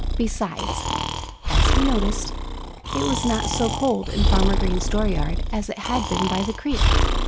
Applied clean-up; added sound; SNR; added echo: none; Breathing; -4 dB; none.